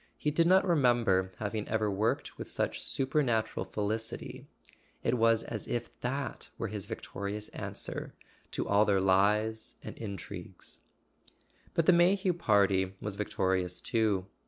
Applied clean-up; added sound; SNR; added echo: none; none; none; none.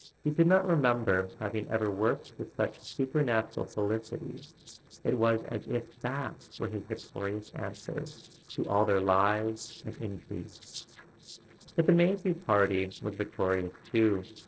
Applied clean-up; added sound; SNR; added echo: neural separator model SepFormer DNS4.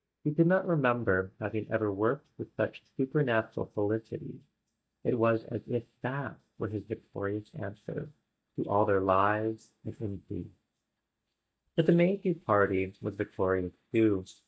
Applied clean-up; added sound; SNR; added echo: neural mask model DeepFilterNet 3.